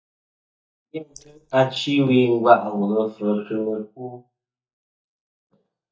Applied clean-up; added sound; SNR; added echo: neural mask model DeepFilterNet 3.